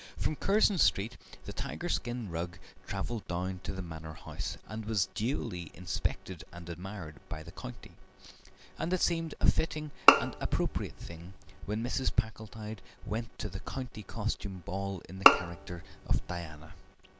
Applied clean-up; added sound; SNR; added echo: none; Bowed string instrument; -3 dB; none.